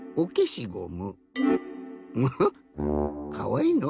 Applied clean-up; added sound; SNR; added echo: none; none; none; none.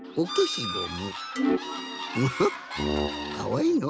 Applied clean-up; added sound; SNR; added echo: none; Bird / Fowl; 8 dB; none.